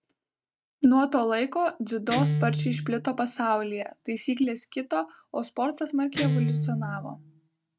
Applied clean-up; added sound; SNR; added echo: neural mask model RNNoise.